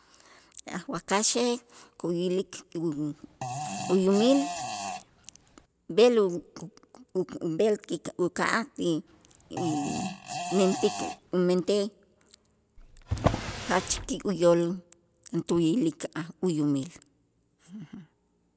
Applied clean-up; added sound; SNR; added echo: none; Drawer open or close + Fart; 7 dB; none.